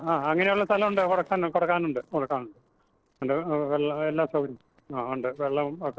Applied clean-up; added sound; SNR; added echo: neural separator model SepFormer DNS4.